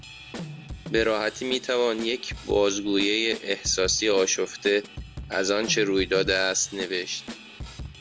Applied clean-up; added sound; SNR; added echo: none; Drum / Drum kit; 13 dB; none.